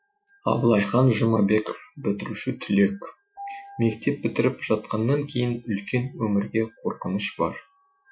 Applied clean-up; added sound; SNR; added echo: classical method Wiener filter.